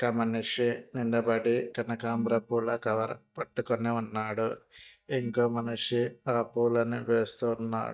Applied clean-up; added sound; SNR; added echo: neural mask model DeepFilterNet 3.